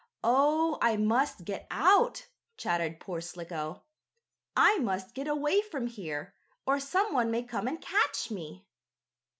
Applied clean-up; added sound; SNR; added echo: none; none; none; none.